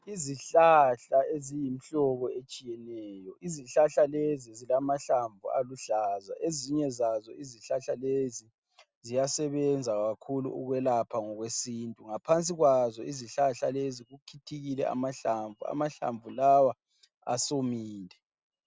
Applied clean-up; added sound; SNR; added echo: none; none; none; none.